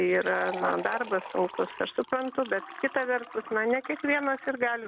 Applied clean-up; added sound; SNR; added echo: none; Liquid; 13 dB; none.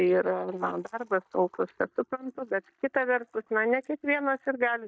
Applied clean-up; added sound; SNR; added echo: neural mask model DeepFilterNet 3.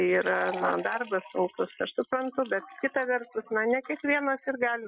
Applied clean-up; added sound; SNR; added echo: classical method Wiener filter.